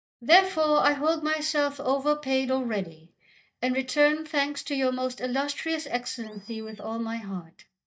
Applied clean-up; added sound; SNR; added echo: neural mask model DeepFilterNet 3.